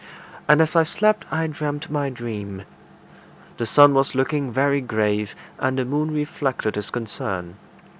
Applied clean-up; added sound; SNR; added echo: none; none; none; none.